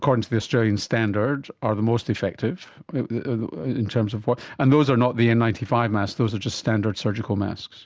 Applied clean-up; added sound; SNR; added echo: none; none; none; none.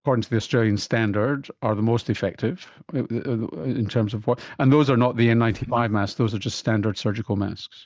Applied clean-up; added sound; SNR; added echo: neural mask model DeepFilterNet 3.